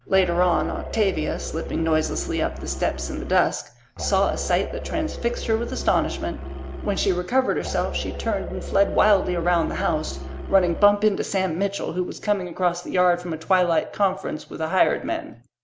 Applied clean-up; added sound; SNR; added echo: none; Musical instrument; 8 dB; none.